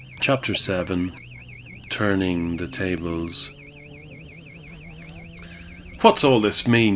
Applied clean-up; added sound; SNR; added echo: none; Race car, auto racing / Alarm; 17 dB; none.